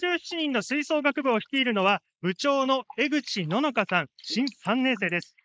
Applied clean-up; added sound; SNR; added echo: neural mask model Resemble Enhance denoiser.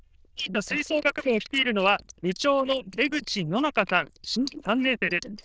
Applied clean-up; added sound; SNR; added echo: neural diffusion model UNIVERSE++.